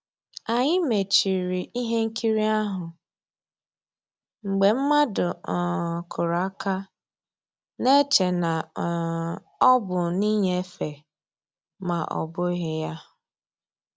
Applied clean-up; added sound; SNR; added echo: none; none; none; none.